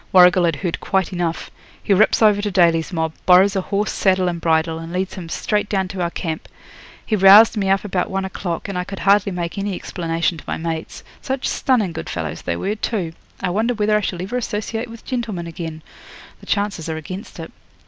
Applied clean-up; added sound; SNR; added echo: none; none; none; none.